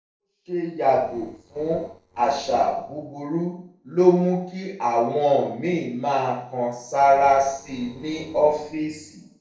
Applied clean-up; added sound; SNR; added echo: neural separator model SepFormer DNS4.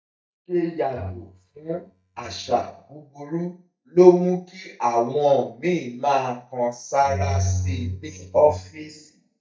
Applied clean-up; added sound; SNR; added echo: neural mask model DeepFilterNet 3.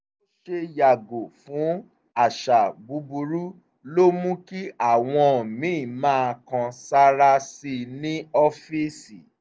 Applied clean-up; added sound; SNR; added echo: none; none; none; none.